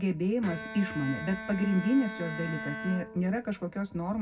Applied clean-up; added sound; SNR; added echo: none; Bowed string instrument; 10 dB; reverberation time 0.4 s.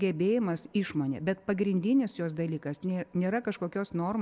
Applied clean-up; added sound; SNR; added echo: none; none; none; none.